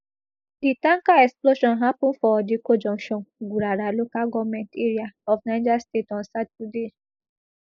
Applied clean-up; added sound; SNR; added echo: neural mask model Resemble Enhance denoiser.